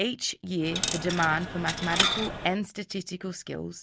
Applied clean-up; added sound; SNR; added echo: none; Coin (dropping); 1 dB; none.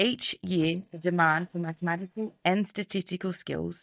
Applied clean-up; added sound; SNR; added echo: neural mask model DeepFilterNet 3.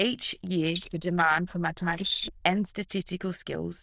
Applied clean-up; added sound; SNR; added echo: neural diffusion model UNIVERSE++.